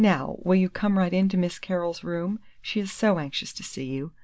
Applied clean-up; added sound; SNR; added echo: none; none; none; none.